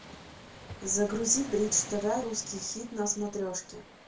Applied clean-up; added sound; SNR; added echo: none; Waves, surf; 15 dB; reverberation time 0.3 s.